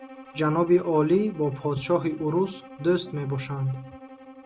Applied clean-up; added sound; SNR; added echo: none; Bowed string instrument; 20 dB; none.